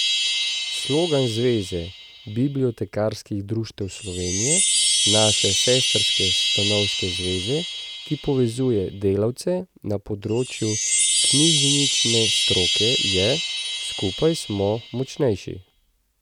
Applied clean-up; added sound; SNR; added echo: none; Chime; 0 dB; none.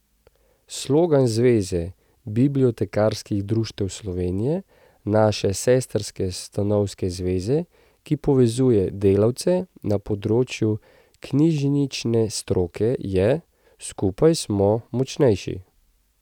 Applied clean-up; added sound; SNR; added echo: none; none; none; none.